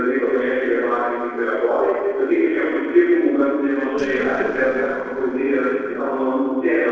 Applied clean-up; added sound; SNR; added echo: neural separator model SepFormer DNS4.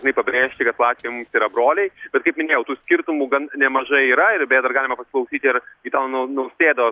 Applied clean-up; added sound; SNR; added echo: none; none; none; none.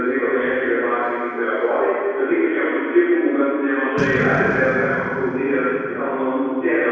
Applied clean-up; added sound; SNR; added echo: none; Boom; 15 dB; reverberation time 1.9 s.